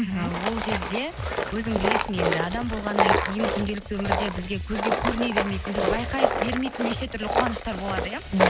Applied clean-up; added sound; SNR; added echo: none; Tools; -1 dB; none.